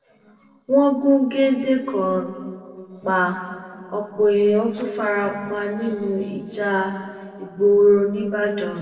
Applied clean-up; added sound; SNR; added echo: neural separator model SepFormer DNS4.